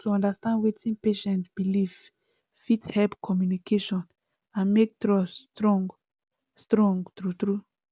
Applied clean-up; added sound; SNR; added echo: none; none; none; none.